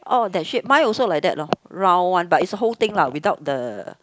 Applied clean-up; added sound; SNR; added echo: none; none; none; none.